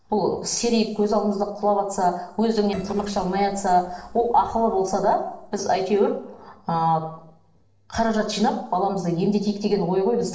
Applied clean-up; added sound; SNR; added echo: neural separator model SepFormer DNS4.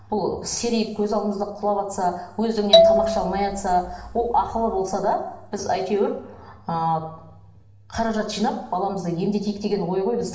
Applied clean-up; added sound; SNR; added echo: none; Marimba, xylophone; -4 dB; reverberation time 0.8 s.